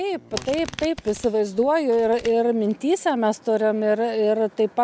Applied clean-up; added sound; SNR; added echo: none; Domestic sounds, home sounds; 18 dB; none.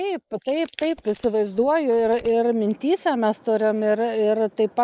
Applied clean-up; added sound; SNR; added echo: neural mask model Resemble Enhance denoiser.